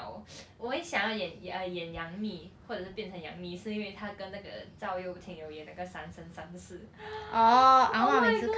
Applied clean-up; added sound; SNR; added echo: none; none; none; none.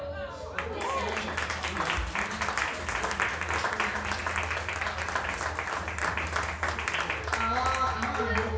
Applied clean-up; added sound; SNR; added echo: none; Applause; -4 dB; reverberation time 0.6 s.